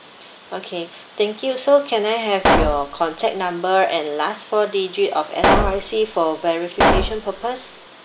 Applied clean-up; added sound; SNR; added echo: none; Explosion; -1 dB; none.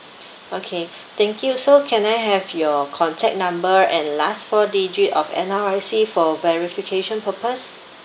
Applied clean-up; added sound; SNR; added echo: none; none; none; none.